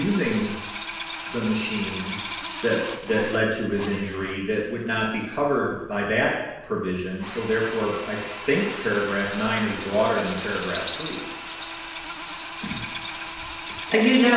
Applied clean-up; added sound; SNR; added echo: none; Drill; 9 dB; reverberation time 1.0 s.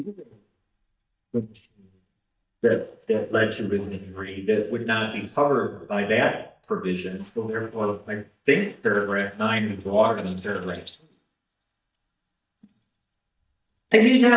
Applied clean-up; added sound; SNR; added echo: neural mask model DeepFilterNet 3.